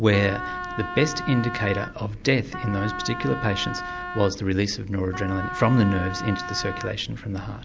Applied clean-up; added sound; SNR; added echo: none; Wind instrument, woodwind instrument; 9 dB; none.